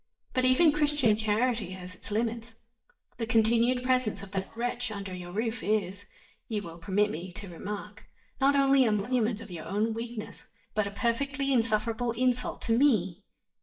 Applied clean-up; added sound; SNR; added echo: neural mask model DeepFilterNet 3.